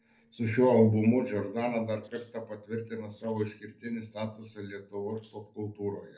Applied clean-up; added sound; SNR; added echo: neural separator model SepFormer DNS4.